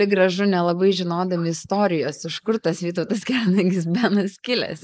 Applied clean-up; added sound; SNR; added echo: neural mask model Resemble Enhance denoiser.